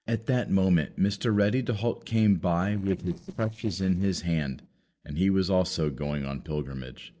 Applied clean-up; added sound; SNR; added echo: neural separator model SepFormer DNS4.